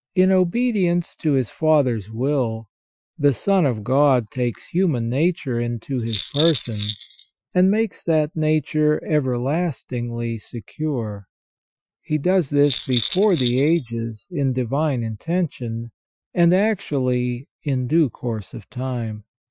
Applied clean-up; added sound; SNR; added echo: classical method Wiener filter.